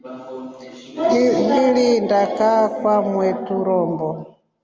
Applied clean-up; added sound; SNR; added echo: none; none; none; none.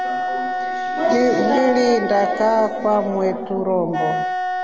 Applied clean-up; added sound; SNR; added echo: none; Wind instrument, woodwind instrument; 5 dB; none.